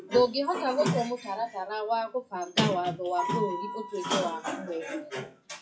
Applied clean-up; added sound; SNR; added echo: classical method WPE with log-MMSE.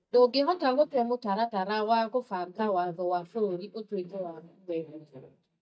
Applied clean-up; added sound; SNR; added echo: neural mask model DeepFilterNet 3.